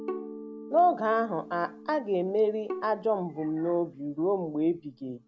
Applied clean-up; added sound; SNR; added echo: none; Mallet percussion + Bowed string instrument; 14 dB; none.